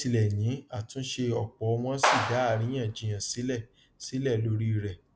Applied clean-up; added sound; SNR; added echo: none; Clapping; 1 dB; none.